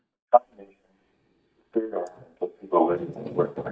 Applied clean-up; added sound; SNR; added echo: neural mask model DeepFilterNet 3.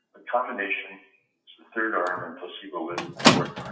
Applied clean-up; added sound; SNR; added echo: classical method WPE with log-MMSE.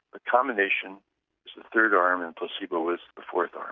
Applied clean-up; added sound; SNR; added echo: none; none; none; none.